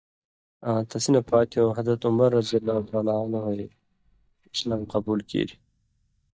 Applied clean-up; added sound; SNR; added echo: neural mask model DeepFilterNet 3.